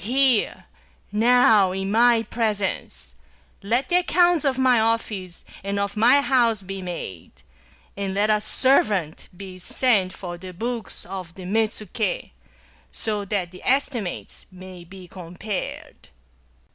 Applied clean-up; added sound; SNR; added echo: none; none; none; none.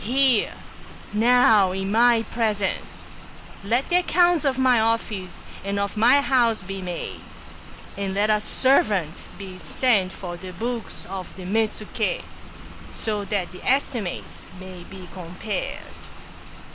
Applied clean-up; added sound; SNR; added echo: none; Rain; 12 dB; none.